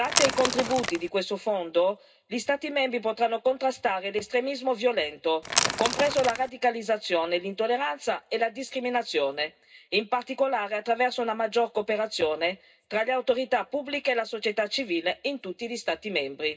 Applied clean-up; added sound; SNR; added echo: none; Crackle / Crushing / Wood; 1 dB; reverberation time 0.2 s.